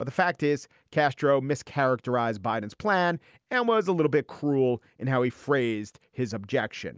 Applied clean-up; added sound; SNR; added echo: none; none; none; none.